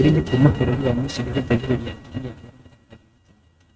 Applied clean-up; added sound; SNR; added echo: neural mask model RNNoise.